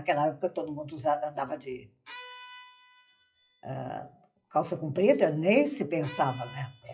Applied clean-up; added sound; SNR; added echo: classical method WPE with log-MMSE.